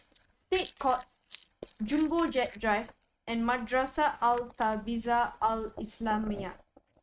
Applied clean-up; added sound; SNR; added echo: neural mask model RNNoise.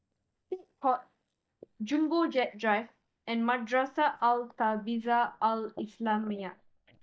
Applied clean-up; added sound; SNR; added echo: neural mask model DeepFilterNet 3.